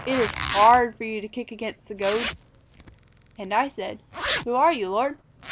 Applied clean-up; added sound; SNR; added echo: none; Zipper (clothing); 7 dB; none.